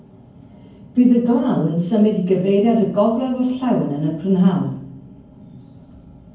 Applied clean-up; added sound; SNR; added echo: none; none; none; reverberation time 0.9 s.